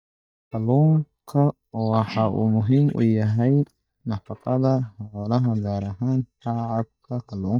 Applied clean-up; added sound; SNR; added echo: neural mask model DeepFilterNet 3.